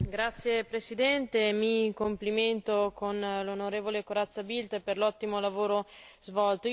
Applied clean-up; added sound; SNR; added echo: none; none; none; none.